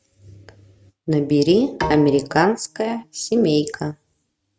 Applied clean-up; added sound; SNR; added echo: neural mask model RNNoise.